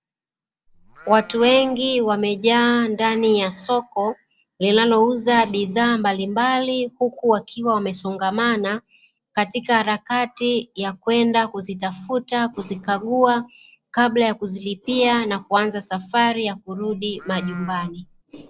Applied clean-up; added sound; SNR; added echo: neural separator model SepFormer DNS4.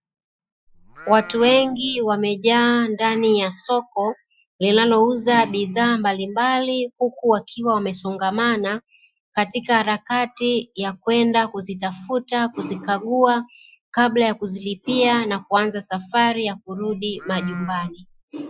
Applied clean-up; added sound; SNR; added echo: classical method Wiener filter.